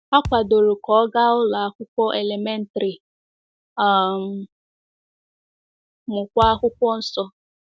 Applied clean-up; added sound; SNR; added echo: none; Thump, thud; 13 dB; none.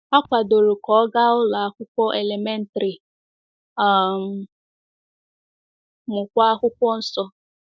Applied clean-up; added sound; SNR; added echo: neural mask model DeepFilterNet 3.